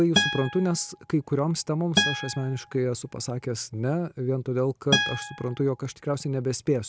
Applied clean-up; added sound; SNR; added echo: none; Acoustic guitar; 3 dB; none.